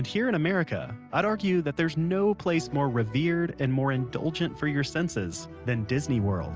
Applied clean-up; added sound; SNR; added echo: none; none; none; none.